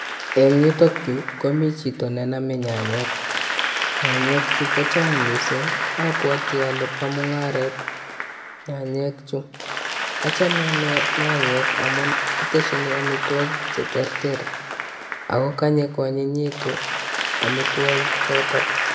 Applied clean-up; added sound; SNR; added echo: none; Applause / Crowd; 1 dB; reverberation time 1.0 s.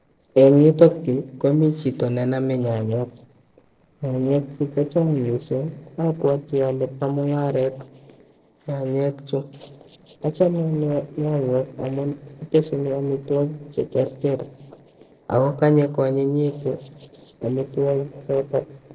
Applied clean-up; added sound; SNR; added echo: neural separator model SepFormer DNS4.